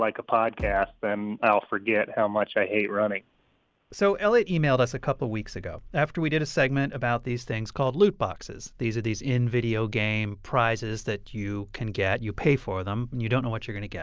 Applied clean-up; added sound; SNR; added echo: none; Bass drum; 11 dB; none.